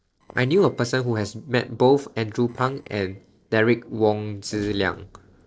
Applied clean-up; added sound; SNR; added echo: neural separator model SepFormer DNS4.